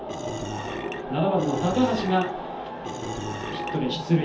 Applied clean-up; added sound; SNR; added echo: none; Burping, eructation; 9 dB; reverberation time 0.5 s.